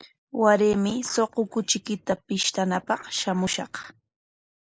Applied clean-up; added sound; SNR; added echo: neural mask model Resemble Enhance denoiser.